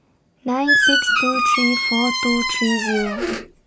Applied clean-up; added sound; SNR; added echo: none; Squeak; -3 dB; none.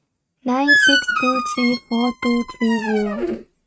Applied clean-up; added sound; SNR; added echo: neural mask model RNNoise.